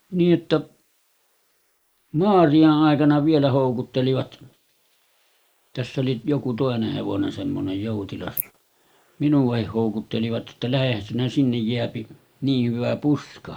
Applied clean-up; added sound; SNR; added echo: neural mask model Resemble Enhance denoiser.